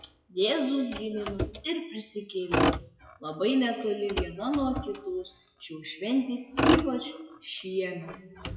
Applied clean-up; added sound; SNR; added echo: classical method WPE with log-MMSE.